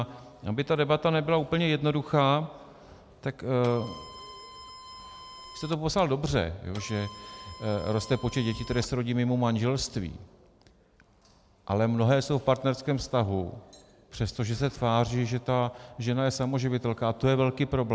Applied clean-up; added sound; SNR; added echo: none; Printer; 17 dB; none.